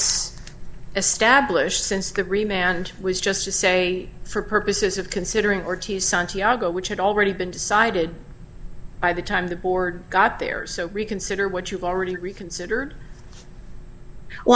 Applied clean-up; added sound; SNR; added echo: none; none; none; none.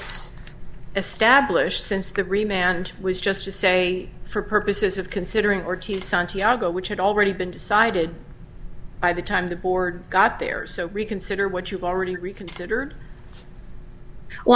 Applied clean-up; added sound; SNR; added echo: none; Tap; 19 dB; none.